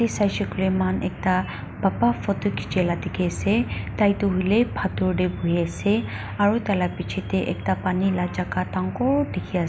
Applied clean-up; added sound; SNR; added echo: none; none; none; none.